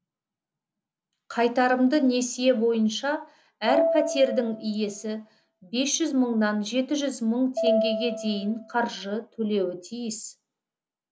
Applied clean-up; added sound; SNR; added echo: none; Piano; 3 dB; none.